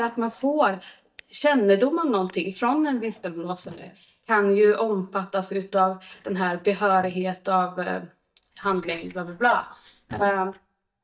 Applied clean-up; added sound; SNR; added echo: neural mask model DeepFilterNet 3.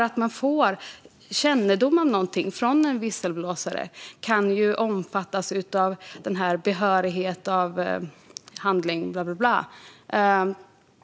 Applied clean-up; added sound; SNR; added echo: none; none; none; none.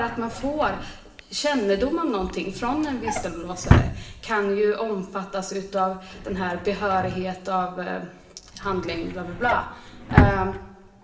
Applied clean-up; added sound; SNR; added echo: none; Drawer open or close; 1 dB; reverberation time 1.4 s.